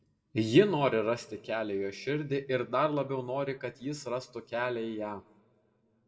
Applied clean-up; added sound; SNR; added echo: none; none; none; reverberation time 0.8 s.